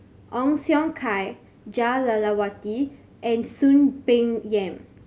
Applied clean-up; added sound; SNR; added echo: none; none; none; none.